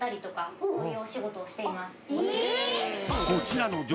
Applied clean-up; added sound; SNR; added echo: none; none; none; none.